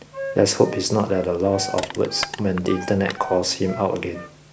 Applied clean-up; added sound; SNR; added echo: none; Wind instrument, woodwind instrument + Crushing; 12 dB; none.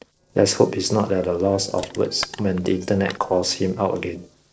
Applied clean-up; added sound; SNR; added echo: neural separator model SepFormer DNS4.